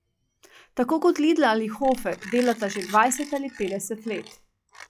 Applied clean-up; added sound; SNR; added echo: classical method log-MMSE.